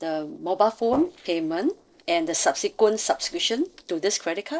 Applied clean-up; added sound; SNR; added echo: neural separator model SepFormer DNS4.